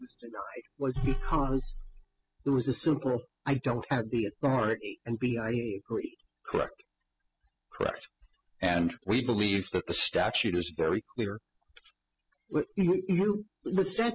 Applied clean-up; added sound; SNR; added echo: classical method spectral subtraction.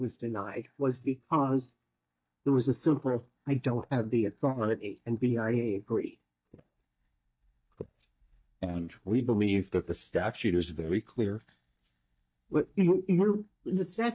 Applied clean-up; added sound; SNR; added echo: neural mask model DeepFilterNet 3.